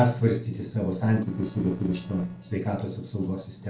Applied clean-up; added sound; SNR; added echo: neural separator model SepFormer DNS4.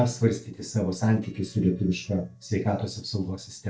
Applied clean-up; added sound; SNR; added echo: neural mask model DeepFilterNet 3.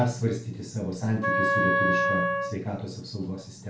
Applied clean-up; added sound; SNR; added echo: none; Wind instrument, woodwind instrument; -3 dB; reverberation time 0.3 s.